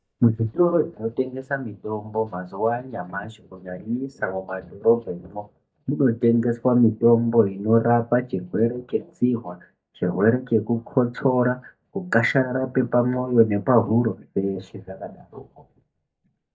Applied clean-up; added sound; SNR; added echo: neural mask model DeepFilterNet 3.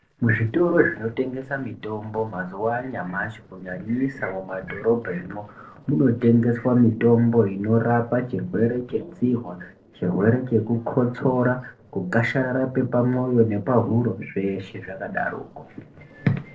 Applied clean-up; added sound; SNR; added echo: neural separator model SepFormer DNS4.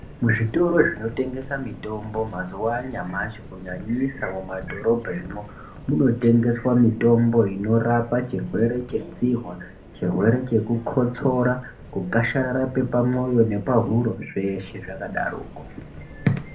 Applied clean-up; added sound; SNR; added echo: none; Subway, metro, underground; 17 dB; reverberation time 0.3 s.